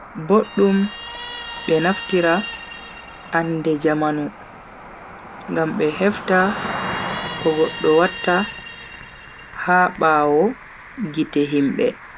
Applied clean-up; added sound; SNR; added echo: none; Cricket + Guitar; 11 dB; none.